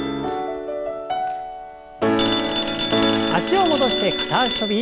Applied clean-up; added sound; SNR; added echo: none; Telephone; 6 dB; none.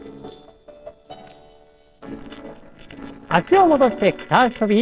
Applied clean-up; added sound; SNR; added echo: neural separator model SepFormer DNS4.